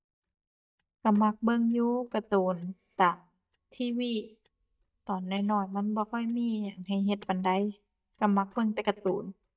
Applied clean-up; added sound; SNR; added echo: neural mask model DeepFilterNet 3.